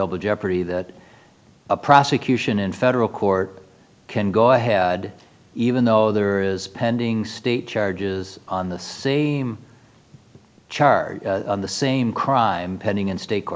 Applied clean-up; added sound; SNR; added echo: none; none; none; none.